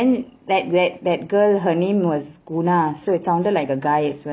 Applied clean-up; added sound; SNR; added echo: none; none; none; none.